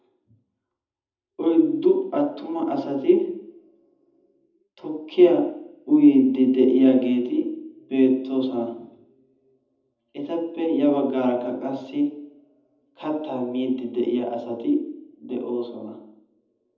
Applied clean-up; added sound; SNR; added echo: none; none; none; reverberation time 0.8 s.